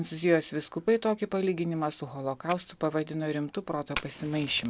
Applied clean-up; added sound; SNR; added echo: none; Fire; 15 dB; none.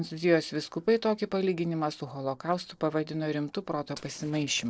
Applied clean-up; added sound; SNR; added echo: neural separator model SepFormer DNS4.